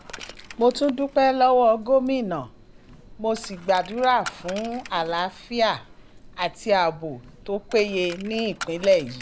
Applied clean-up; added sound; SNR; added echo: none; Coin (dropping); 18 dB; none.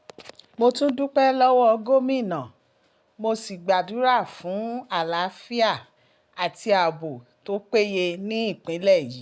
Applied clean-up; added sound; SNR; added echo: none; none; none; none.